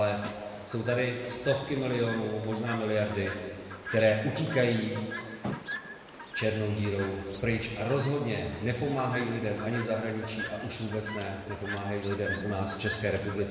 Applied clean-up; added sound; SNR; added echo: none; Chirp, tweet; 11 dB; reverberation time 1.5 s.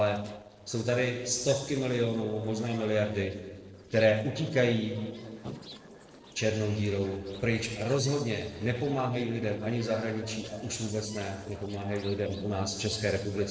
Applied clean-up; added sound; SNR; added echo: neural separator model SepFormer DNS4.